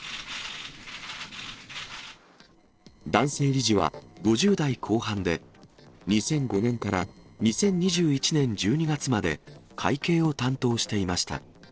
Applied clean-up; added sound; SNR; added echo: neural separator model SepFormer DNS4.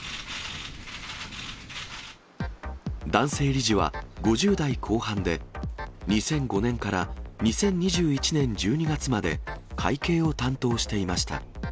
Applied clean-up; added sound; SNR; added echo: none; none; none; none.